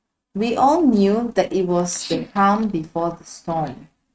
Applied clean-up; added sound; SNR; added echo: neural mask model RNNoise.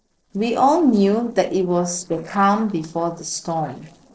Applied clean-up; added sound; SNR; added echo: neural separator model SepFormer DNS4.